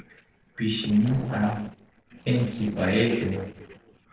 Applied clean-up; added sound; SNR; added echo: neural separator model SepFormer DNS4.